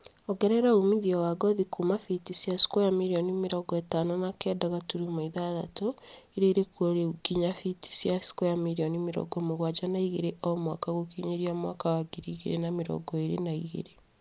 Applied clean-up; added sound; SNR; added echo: none; none; none; none.